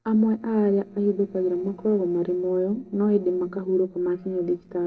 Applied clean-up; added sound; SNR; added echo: neural separator model SepFormer DNS4.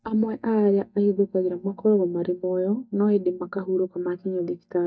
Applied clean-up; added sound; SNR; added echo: neural mask model DeepFilterNet 3.